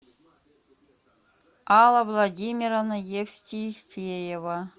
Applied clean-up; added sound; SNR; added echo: none; none; none; none.